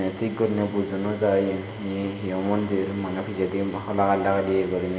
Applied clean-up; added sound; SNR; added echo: none; Musical instrument; 20 dB; reverberation time 1.7 s.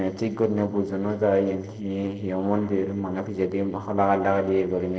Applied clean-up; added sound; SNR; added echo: neural separator model SepFormer DNS4.